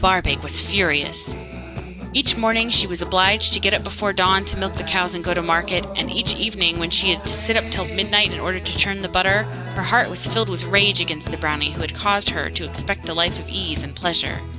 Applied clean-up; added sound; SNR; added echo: none; Guitar; 8 dB; none.